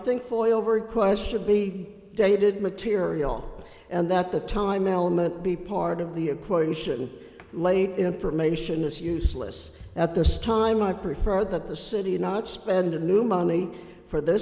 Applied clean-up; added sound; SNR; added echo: none; none; none; none.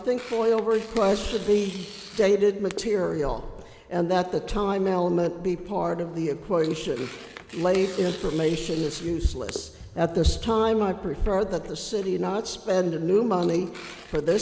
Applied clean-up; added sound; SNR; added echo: none; Tearing; 19 dB; none.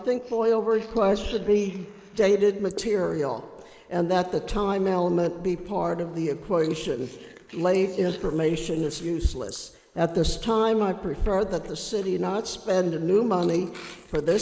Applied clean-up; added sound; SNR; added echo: neural mask model Resemble Enhance denoiser.